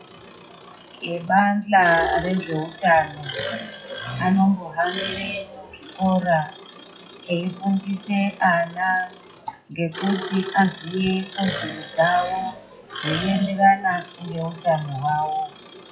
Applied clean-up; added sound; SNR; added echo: classical method WPE with log-MMSE.